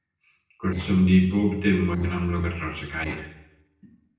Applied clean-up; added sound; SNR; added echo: neural separator model SepFormer DNS4.